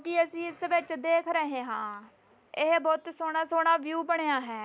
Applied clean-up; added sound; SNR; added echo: none; none; none; none.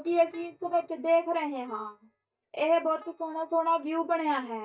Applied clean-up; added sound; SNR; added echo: neural mask model DeepFilterNet 3.